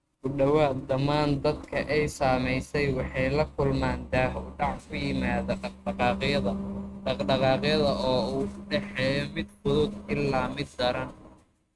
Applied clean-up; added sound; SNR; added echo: neural mask model RNNoise.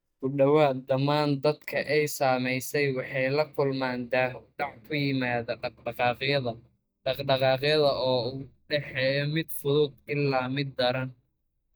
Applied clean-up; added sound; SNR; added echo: neural mask model DeepFilterNet 3.